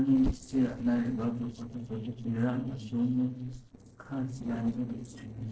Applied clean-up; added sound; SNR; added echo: neural separator model SepFormer DNS4.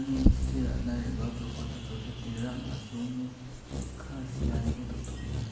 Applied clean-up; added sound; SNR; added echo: none; Bird vocalization, bird call, bird song; -4 dB; reverberation time 1.0 s.